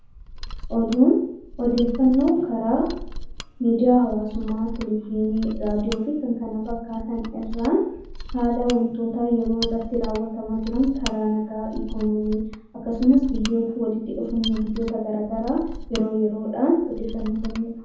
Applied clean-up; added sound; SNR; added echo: none; Mechanisms; 11 dB; reverberation time 0.7 s.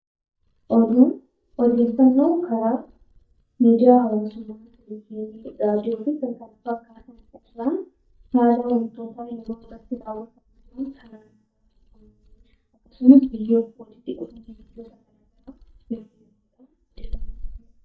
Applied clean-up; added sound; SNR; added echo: neural mask model DeepFilterNet 3.